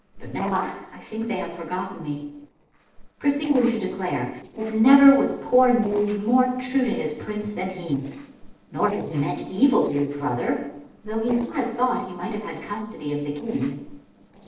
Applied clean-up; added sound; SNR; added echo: neural separator model SepFormer DNS4.